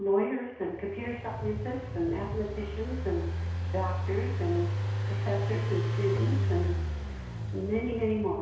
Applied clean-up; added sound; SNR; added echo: none; Engine; -1 dB; reverberation time 0.7 s.